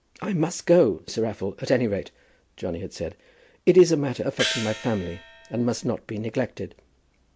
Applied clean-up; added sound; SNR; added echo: none; Gong; 8 dB; none.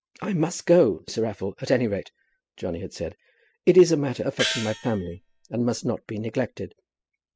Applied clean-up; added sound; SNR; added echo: classical method spectral subtraction.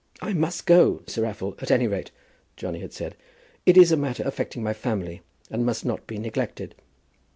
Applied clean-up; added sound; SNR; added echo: none; none; none; none.